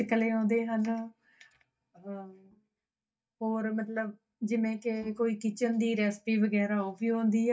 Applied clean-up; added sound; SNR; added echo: neural mask model DeepFilterNet 3.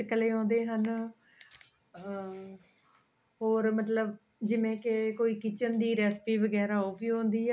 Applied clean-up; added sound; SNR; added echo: none; none; none; none.